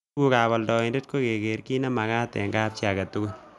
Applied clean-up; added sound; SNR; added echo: none; none; none; none.